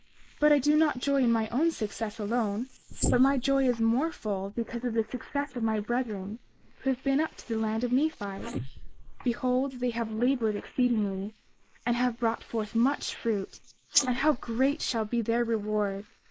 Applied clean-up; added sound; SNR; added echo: neural mask model Resemble Enhance denoiser.